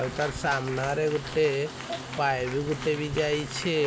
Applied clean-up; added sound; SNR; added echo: none; Cheering; 14 dB; none.